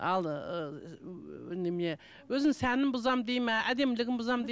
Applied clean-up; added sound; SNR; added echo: none; none; none; none.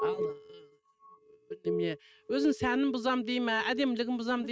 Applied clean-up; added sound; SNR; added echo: neural mask model RNNoise.